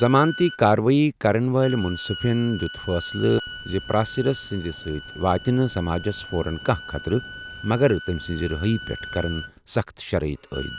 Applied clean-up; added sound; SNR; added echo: none; Bowed string instrument; 15 dB; none.